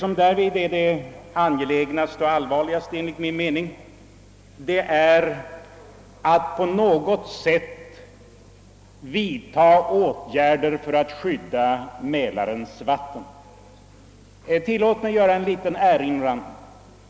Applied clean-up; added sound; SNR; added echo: none; Wind instrument, woodwind instrument; 19 dB; none.